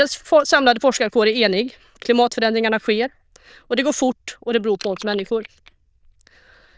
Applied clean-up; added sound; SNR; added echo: neural diffusion model UNIVERSE++.